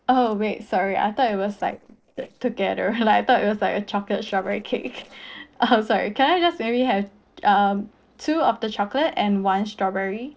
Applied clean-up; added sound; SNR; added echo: neural separator model SepFormer DNS4.